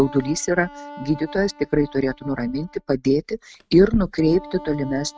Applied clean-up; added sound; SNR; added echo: neural mask model RNNoise.